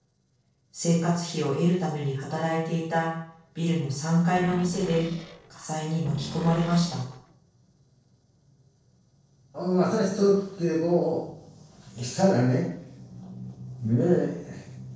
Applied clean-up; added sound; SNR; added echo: neural separator model SepFormer DNS4.